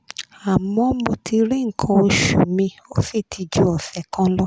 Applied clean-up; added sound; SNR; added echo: none; none; none; none.